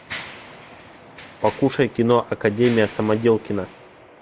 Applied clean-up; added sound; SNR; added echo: none; Mechanisms; 17 dB; none.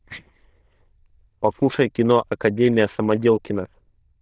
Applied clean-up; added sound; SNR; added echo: neural diffusion model UNIVERSE++.